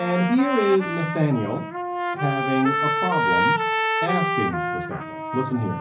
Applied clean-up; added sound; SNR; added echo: none; Trumpet; 1 dB; reverberation time 0.5 s.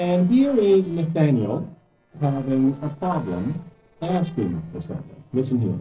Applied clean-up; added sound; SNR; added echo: neural separator model SepFormer DNS4.